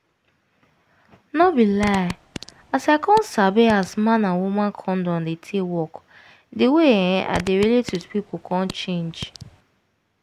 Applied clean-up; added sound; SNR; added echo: none; Fart; 16 dB; none.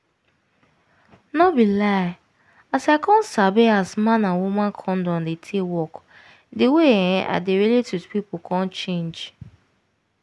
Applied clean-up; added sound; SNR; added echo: none; none; none; none.